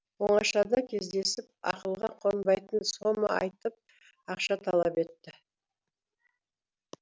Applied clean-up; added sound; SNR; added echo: none; none; none; none.